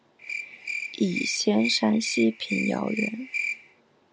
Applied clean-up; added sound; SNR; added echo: none; Cricket; 6 dB; none.